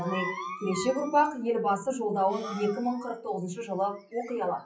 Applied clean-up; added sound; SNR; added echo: classical method WPE with log-MMSE.